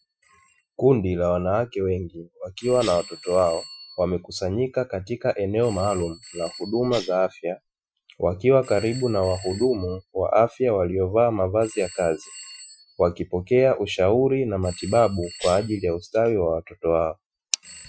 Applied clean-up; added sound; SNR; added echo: classical method Wiener filter.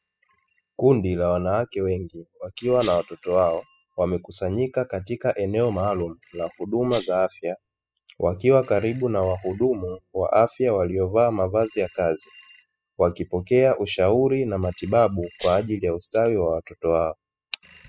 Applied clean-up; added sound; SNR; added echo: classical method spectral subtraction.